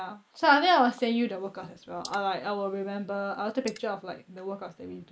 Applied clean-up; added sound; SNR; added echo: neural mask model Resemble Enhance denoiser.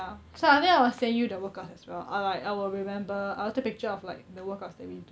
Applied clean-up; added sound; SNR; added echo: none; none; none; none.